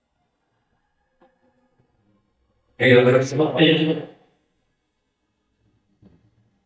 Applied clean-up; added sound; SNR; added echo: neural mask model DeepFilterNet 3.